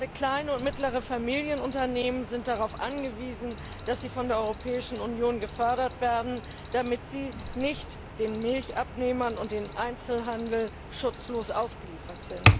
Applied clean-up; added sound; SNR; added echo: none; Alarm; -1 dB; none.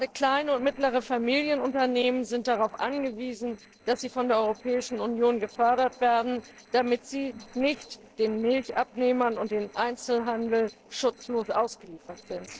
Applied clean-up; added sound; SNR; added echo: neural separator model SepFormer DNS4.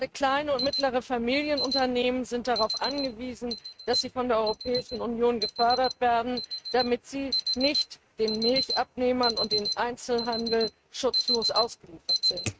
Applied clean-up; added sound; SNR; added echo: neural mask model RNNoise.